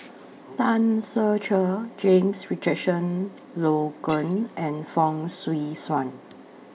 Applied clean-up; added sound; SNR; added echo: none; Shatter; 14 dB; none.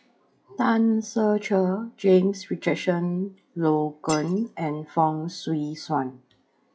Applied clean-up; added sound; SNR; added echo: classical method log-MMSE.